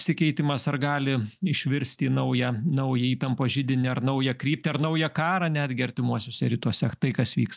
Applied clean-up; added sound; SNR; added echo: none; none; none; none.